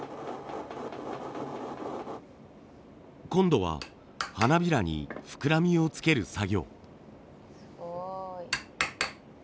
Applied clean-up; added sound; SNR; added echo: none; none; none; none.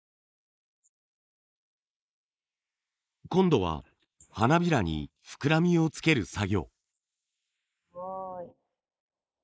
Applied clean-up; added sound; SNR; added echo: neural mask model Resemble Enhance denoiser.